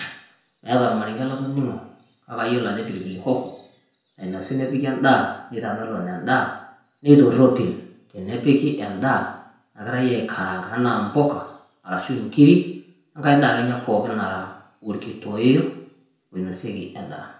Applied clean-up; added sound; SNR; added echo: none; none; none; reverberation time 0.5 s.